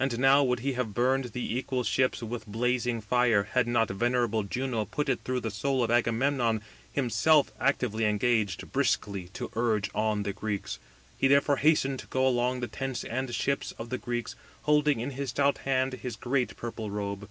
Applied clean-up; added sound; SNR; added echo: none; none; none; none.